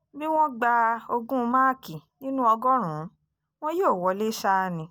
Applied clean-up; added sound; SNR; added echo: none; none; none; none.